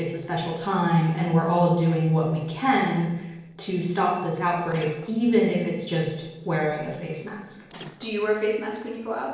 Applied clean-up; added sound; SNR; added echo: neural separator model SepFormer DNS4.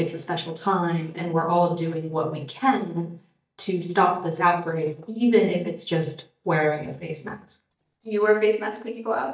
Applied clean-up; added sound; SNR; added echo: neural mask model DeepFilterNet 3.